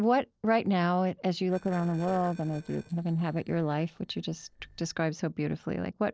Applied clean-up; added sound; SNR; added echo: neural separator model SepFormer DNS4.